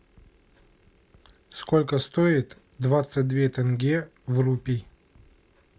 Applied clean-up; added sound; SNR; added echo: none; none; none; none.